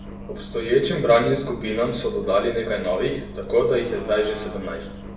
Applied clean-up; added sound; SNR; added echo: none; Bus; 13 dB; reverberation time 0.7 s.